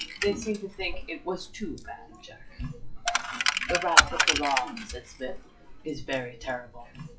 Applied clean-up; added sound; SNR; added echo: classical method WPE with log-MMSE.